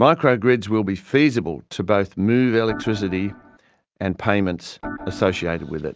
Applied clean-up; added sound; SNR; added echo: none; Organ; 14 dB; none.